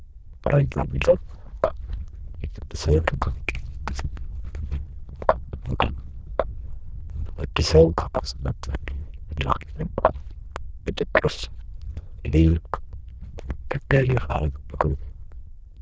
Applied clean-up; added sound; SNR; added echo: neural diffusion model UNIVERSE++.